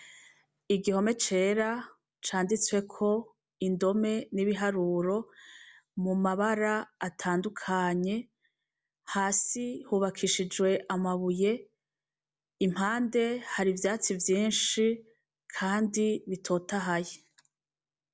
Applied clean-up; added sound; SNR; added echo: none; none; none; none.